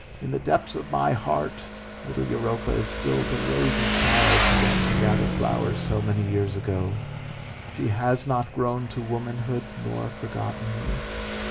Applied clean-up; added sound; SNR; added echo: none; Motorcycle; 1 dB; reverberation time 0.3 s.